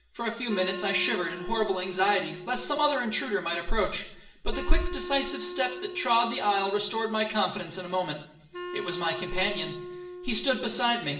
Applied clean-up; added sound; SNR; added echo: none; Wind instrument, woodwind instrument; 12 dB; reverberation time 0.7 s.